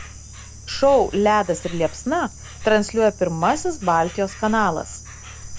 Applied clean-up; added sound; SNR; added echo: none; Insect; 14 dB; none.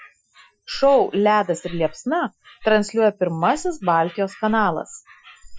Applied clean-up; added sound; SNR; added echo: classical method Wiener filter.